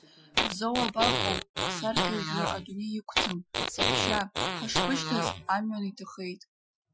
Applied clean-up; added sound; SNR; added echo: classical method Wiener filter.